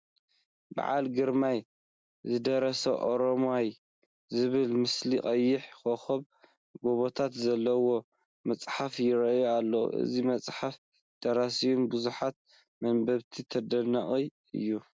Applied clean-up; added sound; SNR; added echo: none; none; none; none.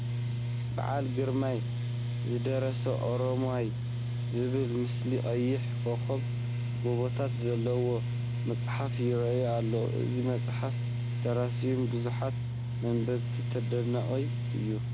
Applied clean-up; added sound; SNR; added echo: none; Mechanical fan; -2 dB; none.